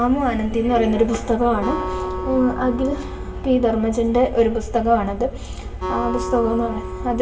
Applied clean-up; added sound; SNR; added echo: none; Acoustic guitar; 12 dB; reverberation time 0.6 s.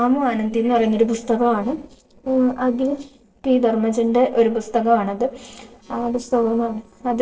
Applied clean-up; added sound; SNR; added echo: neural separator model SepFormer DNS4.